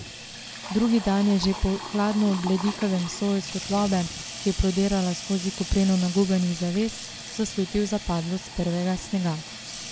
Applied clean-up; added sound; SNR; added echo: none; Sink (filling or washing) / Water tap, faucet; 12 dB; none.